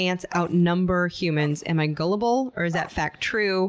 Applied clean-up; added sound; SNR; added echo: neural mask model Resemble Enhance denoiser.